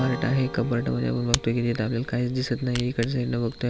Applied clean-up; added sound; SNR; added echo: none; Strum + Camera; 11 dB; none.